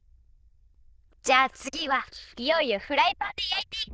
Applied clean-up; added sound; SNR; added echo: neural diffusion model UNIVERSE++.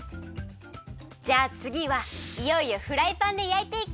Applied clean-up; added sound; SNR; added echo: none; Respiratory sounds; 13 dB; none.